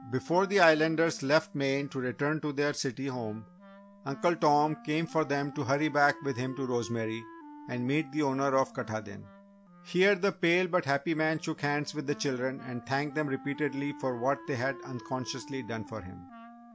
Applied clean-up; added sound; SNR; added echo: none; Wind instrument, woodwind instrument; 18 dB; none.